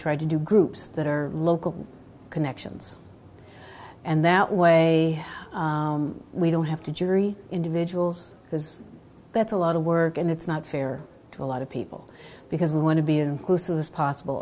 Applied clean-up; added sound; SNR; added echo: none; none; none; none.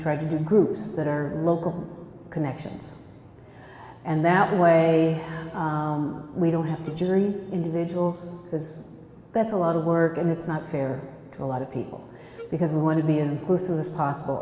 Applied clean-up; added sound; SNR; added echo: none; Wind instrument, woodwind instrument; 19 dB; reverberation time 2.4 s.